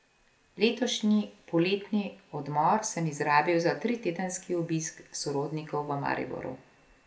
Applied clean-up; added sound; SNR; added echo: none; none; none; none.